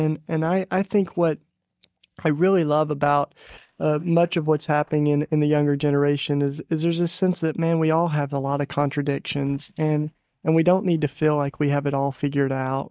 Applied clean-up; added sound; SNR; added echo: neural mask model DeepFilterNet 3.